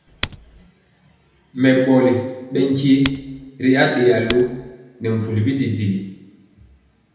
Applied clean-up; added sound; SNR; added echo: none; Typing; 12 dB; reverberation time 0.9 s.